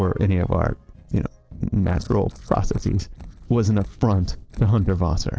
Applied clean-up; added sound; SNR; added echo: neural separator model SepFormer DNS4.